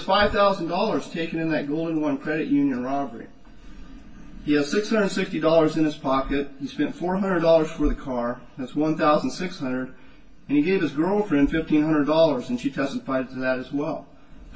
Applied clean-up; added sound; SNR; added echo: none; Bird; 18 dB; reverberation time 0.1 s.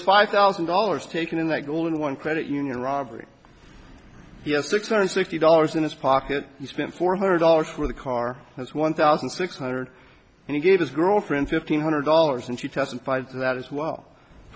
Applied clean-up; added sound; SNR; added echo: none; none; none; none.